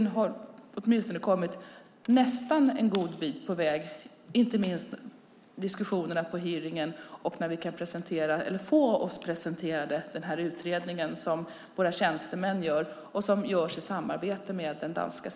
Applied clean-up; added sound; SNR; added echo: none; none; none; none.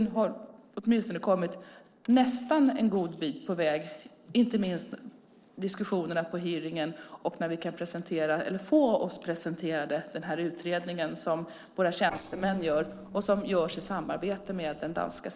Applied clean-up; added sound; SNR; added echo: neural separator model SepFormer DNS4.